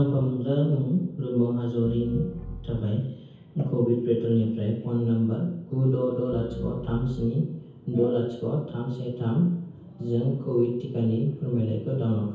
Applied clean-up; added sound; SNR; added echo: none; Piano; 9 dB; reverberation time 0.9 s.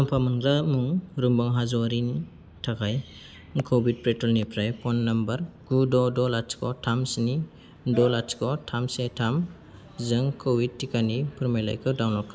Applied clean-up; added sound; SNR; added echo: none; none; none; none.